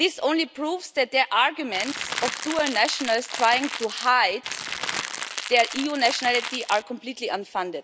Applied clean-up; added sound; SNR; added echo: none; Crackle; 7 dB; none.